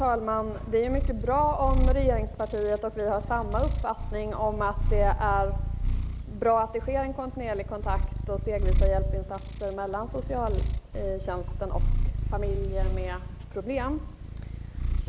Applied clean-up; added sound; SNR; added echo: none; Purr; -1 dB; none.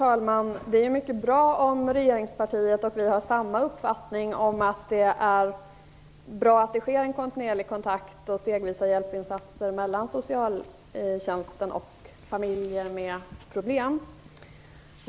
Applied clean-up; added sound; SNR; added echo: none; none; none; none.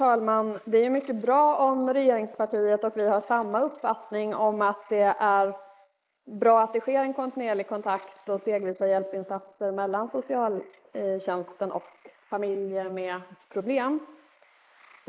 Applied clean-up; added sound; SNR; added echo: neural mask model Resemble Enhance denoiser.